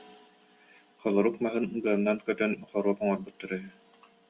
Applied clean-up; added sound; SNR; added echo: none; none; none; none.